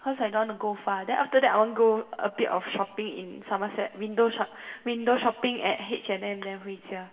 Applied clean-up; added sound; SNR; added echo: none; none; none; reverberation time 2.0 s.